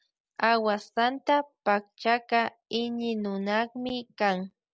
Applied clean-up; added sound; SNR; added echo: none; none; none; none.